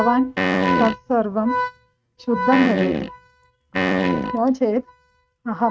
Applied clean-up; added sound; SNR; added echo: neural mask model RNNoise.